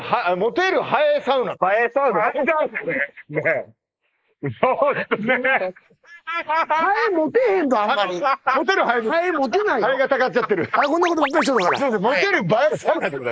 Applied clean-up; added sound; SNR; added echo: neural mask model Resemble Enhance denoiser.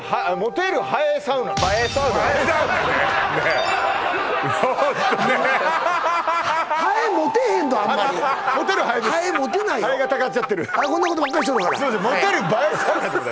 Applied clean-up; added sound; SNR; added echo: none; Organ; 11 dB; none.